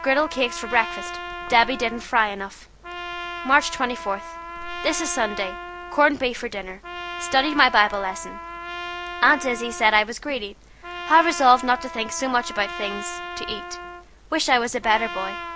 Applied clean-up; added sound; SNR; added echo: none; Trumpet; 11 dB; none.